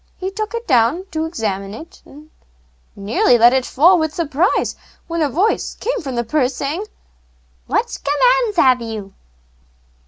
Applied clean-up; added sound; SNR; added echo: none; none; none; none.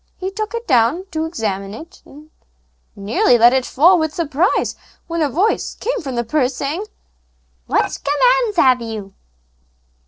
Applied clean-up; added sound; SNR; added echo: neural separator model SepFormer DNS4.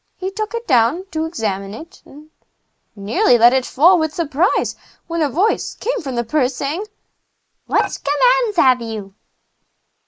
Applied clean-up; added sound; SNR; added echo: neural mask model Resemble Enhance denoiser.